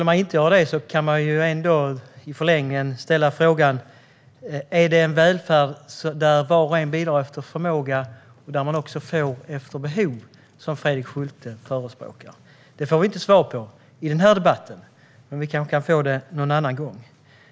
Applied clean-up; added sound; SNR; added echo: none; none; none; none.